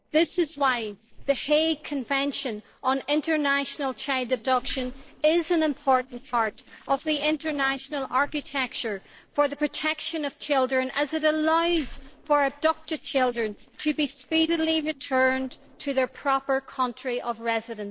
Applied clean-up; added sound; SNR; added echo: neural separator model SepFormer DNS4.